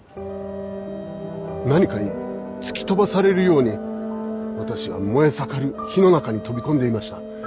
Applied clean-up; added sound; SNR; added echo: none; Wind instrument, woodwind instrument; 19 dB; none.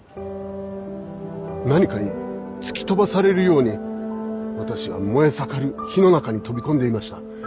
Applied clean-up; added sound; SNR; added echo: none; none; none; none.